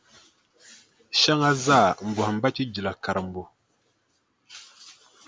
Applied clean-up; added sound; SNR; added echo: none; none; none; none.